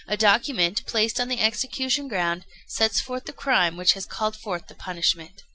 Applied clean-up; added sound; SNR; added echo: none; none; none; none.